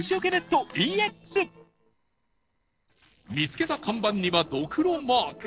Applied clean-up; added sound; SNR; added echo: neural separator model SepFormer DNS4.